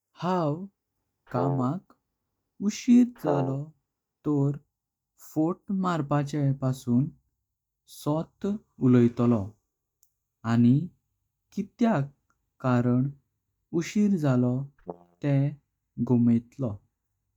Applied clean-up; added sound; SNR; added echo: neural mask model DeepFilterNet 3.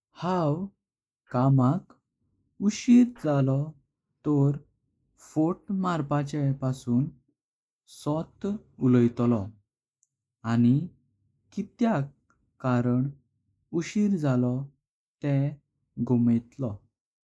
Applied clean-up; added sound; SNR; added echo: neural mask model Resemble Enhance denoiser.